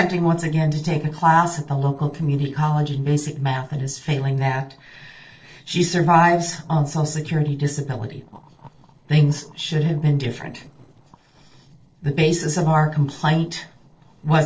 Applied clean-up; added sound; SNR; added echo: neural separator model SepFormer DNS4.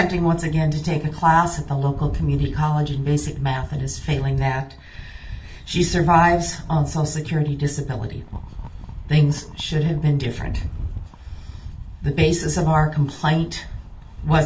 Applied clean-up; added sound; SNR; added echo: none; Rattle; 11 dB; reverberation time 0.2 s.